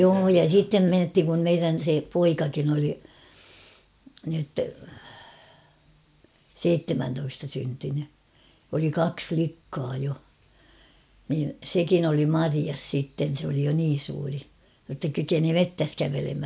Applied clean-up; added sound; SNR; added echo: none; none; none; none.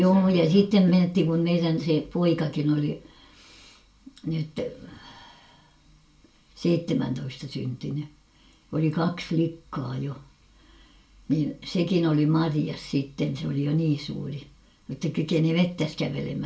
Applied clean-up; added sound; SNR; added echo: none; none; none; reverberation time 0.2 s.